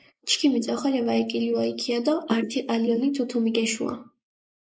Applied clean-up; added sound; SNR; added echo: neural mask model Resemble Enhance denoiser.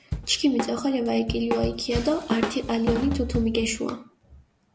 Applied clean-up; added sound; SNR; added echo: none; Drum / Drum kit; 5 dB; none.